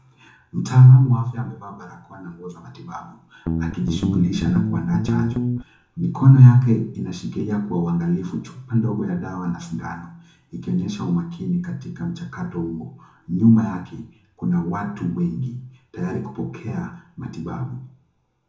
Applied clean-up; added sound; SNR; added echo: none; Guitar; 2 dB; reverberation time 0.6 s.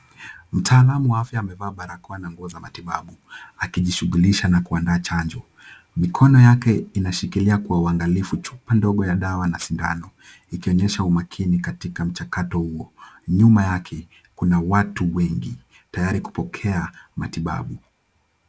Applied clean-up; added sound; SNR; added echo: none; none; none; none.